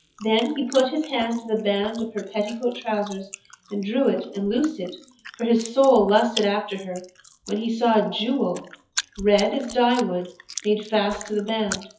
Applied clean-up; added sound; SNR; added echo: classical method WPE with log-MMSE.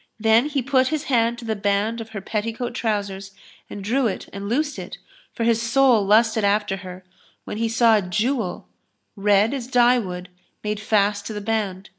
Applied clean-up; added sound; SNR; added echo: none; none; none; none.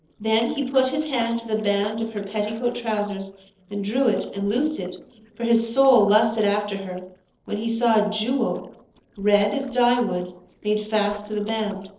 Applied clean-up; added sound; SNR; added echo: neural separator model SepFormer DNS4.